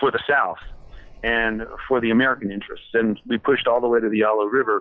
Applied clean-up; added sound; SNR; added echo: classical method log-MMSE.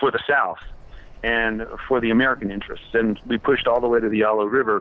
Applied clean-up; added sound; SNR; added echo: none; Bird vocalization, bird call, bird song; 18 dB; none.